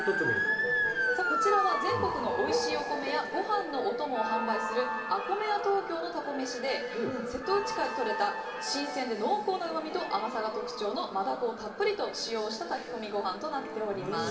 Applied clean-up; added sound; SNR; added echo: none; Motor vehicle (road) / Siren; 5 dB; reverberation time 2.5 s.